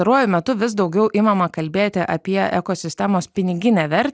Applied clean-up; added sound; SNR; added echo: none; none; none; none.